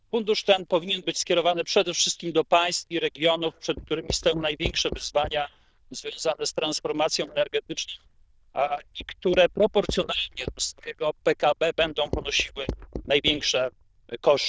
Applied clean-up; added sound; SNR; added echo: neural diffusion model UNIVERSE++.